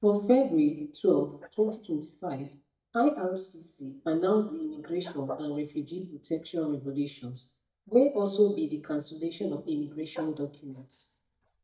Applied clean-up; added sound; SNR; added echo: neural mask model DeepFilterNet 3.